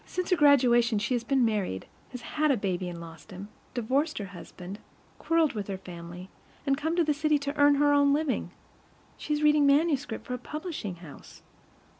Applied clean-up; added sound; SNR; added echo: none; none; none; none.